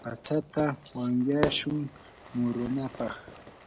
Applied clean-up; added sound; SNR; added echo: none; Fire / Fireworks; 10 dB; none.